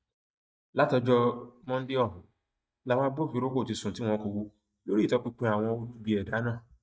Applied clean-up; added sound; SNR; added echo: neural mask model DeepFilterNet 3.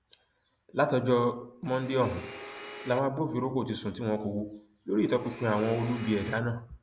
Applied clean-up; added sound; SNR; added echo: none; Domestic sounds, home sounds; 13 dB; none.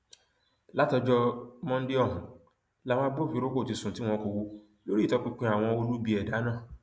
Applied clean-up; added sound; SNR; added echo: none; none; none; none.